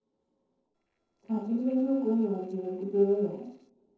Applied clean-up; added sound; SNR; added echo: neural separator model SepFormer DNS4.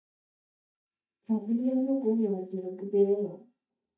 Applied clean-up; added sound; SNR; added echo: neural mask model DeepFilterNet 3.